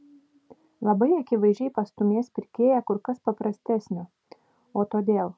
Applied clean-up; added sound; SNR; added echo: none; none; none; none.